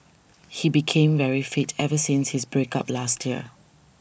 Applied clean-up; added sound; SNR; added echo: none; none; none; none.